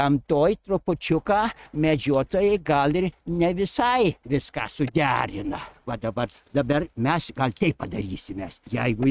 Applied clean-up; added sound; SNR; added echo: neural mask model RNNoise.